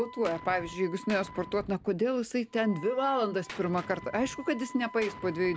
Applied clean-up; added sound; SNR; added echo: none; Wind instrument, woodwind instrument + Gunshot, gunfire; 15 dB; none.